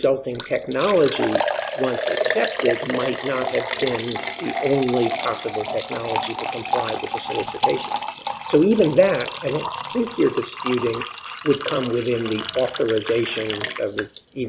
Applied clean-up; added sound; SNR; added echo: none; Liquid; 4 dB; none.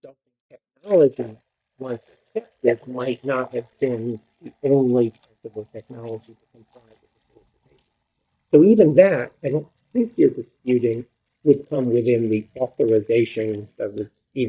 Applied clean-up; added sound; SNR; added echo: neural mask model DeepFilterNet 3.